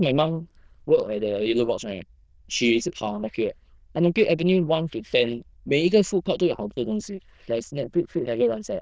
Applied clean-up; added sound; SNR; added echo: neural diffusion model UNIVERSE++.